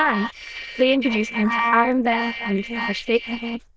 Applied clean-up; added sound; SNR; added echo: neural diffusion model UNIVERSE++.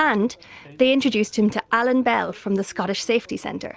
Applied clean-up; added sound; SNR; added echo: none; none; none; none.